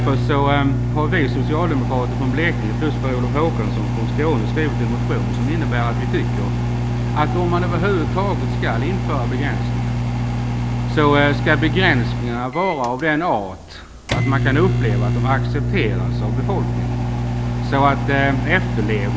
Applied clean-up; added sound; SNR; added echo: none; Microwave oven; -1 dB; none.